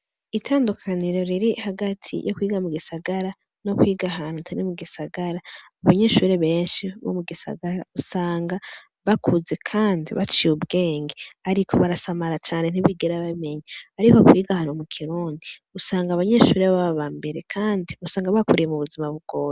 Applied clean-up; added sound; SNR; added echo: none; none; none; none.